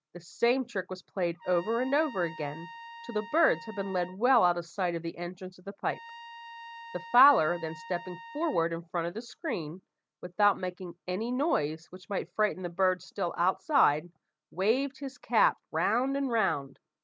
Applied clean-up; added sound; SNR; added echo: none; Trumpet; 16 dB; none.